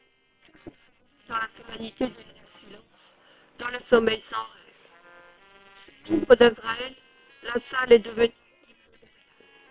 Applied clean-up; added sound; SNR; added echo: neural separator model SepFormer WHAM!.